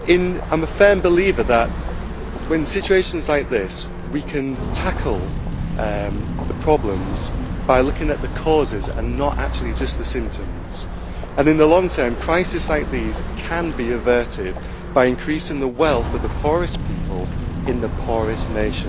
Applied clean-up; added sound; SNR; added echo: none; Walk, footsteps; 5 dB; none.